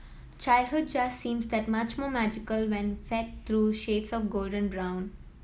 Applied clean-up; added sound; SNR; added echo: none; none; none; none.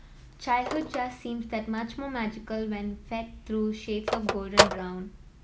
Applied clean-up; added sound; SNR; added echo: none; Telephone; 0 dB; none.